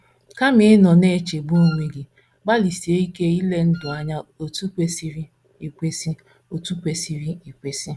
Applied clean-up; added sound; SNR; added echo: none; Wind instrument, woodwind instrument; 20 dB; none.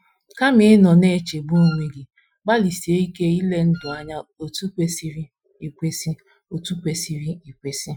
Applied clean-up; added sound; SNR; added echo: classical method Wiener filter.